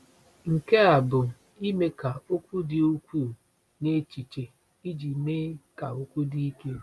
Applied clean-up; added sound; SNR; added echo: none; none; none; none.